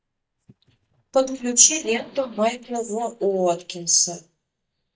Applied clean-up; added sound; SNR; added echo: neural mask model DeepFilterNet 3.